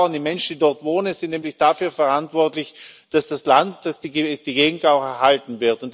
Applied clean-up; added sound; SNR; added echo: none; none; none; none.